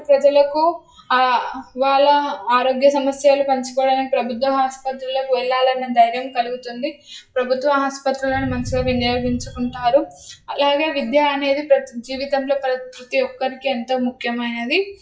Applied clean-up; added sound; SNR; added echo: classical method WPE with log-MMSE.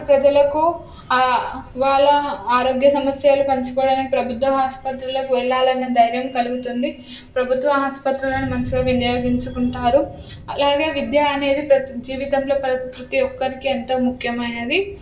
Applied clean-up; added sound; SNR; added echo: none; Thunder; 19 dB; reverberation time 0.2 s.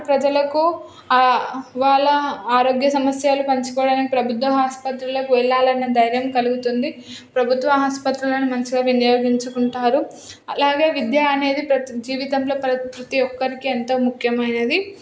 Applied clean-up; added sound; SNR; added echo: none; none; none; none.